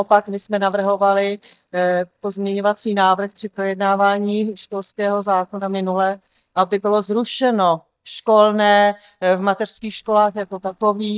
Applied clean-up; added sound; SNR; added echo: neural mask model DeepFilterNet 3.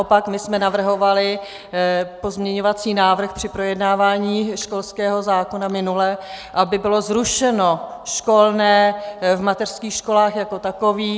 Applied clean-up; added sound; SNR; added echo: none; none; none; none.